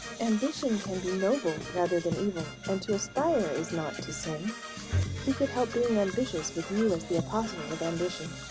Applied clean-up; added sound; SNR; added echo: none; Brass instrument / Percussion + Bowed string instrument; 7 dB; none.